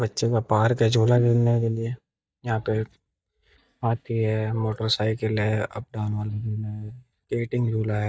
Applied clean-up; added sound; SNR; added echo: neural mask model DeepFilterNet 3.